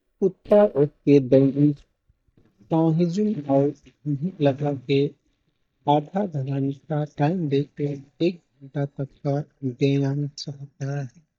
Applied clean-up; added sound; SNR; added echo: neural mask model DeepFilterNet 3.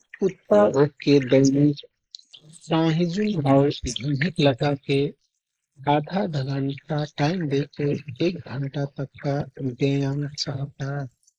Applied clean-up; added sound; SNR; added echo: neural mask model Resemble Enhance denoiser.